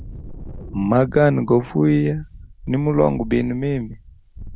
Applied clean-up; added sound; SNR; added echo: none; Wind; 16 dB; none.